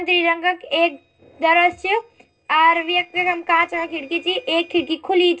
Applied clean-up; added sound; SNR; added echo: neural separator model SepFormer DNS4.